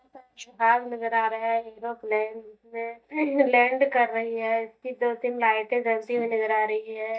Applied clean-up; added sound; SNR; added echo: neural mask model DeepFilterNet 3.